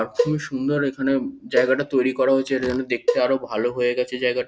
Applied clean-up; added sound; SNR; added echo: none; Cowbell; 7 dB; none.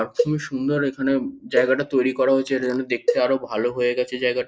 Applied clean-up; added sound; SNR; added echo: neural mask model Resemble Enhance denoiser.